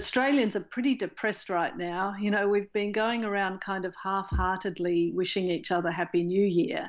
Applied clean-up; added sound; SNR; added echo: none; Bass drum / Thump, thud; 16 dB; none.